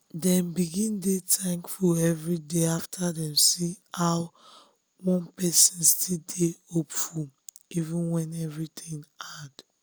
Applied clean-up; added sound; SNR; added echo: none; none; none; none.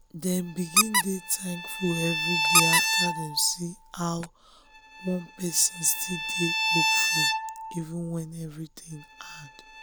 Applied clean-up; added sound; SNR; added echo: none; Bowed string instrument + Squeak; -2 dB; none.